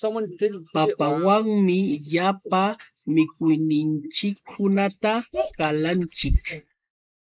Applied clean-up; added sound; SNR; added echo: neural mask model Resemble Enhance denoiser.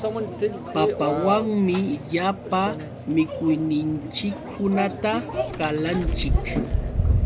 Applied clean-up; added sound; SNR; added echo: none; Microwave oven; 2 dB; none.